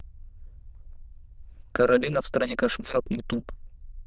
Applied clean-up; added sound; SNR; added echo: neural diffusion model UNIVERSE++.